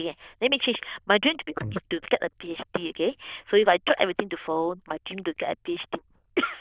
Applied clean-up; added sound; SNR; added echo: neural diffusion model UNIVERSE++.